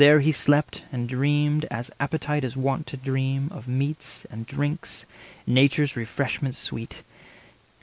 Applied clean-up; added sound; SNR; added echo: none; none; none; none.